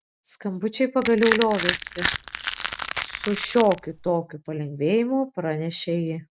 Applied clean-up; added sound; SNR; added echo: none; Crushing; 5 dB; none.